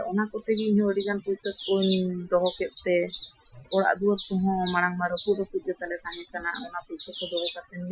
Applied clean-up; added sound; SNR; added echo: classical method Wiener filter.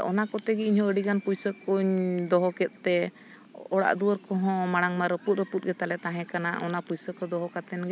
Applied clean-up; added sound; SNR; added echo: none; none; none; none.